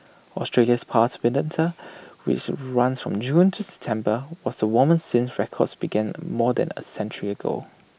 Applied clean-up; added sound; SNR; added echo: none; none; none; none.